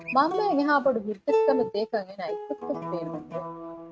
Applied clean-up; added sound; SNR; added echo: neural mask model RNNoise.